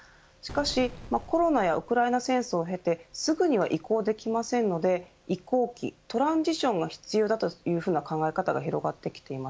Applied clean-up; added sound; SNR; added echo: none; Boom; 15 dB; none.